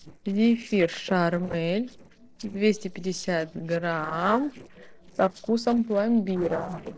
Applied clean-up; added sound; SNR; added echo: neural separator model SepFormer DNS4.